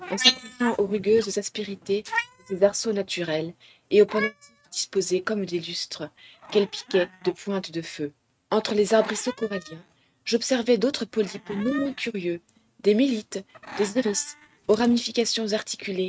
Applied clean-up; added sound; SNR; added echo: neural mask model RNNoise.